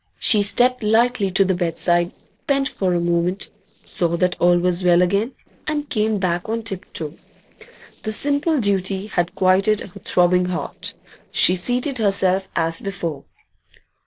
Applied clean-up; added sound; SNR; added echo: neural separator model SepFormer DNS4.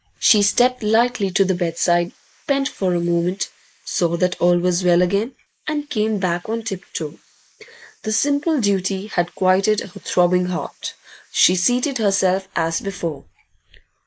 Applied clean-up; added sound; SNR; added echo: neural mask model Resemble Enhance denoiser.